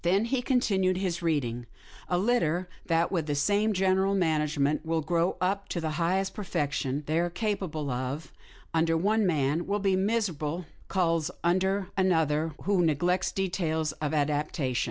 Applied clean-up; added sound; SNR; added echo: none; none; none; none.